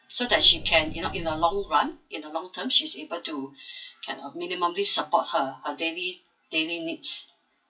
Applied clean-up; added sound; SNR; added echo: classical method WPE with log-MMSE.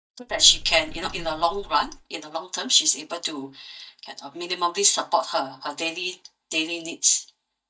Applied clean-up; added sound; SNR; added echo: neural mask model DeepFilterNet 3.